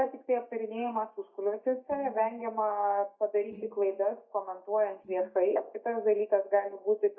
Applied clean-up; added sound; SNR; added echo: neural mask model DeepFilterNet 3.